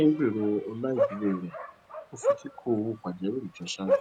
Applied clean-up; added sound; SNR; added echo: none; Bark; 3 dB; none.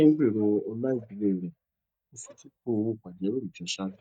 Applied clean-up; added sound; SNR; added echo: neural mask model DeepFilterNet 3.